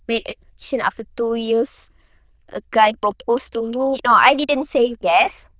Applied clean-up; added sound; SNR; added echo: neural diffusion model UNIVERSE++.